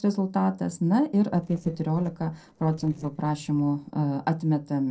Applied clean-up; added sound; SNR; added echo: neural separator model SepFormer DNS4.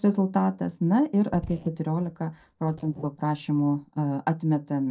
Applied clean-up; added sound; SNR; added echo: neural mask model DeepFilterNet 3.